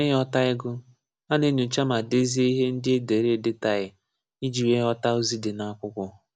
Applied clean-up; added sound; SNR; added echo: none; none; none; none.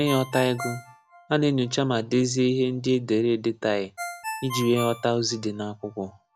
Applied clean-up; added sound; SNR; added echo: none; Ringtone; 14 dB; none.